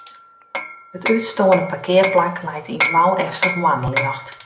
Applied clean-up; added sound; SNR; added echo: none; Hammer; 7 dB; none.